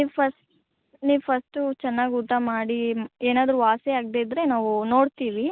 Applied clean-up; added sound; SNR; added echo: none; none; none; none.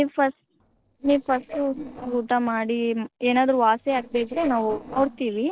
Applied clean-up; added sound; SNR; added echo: neural separator model SepFormer DNS4.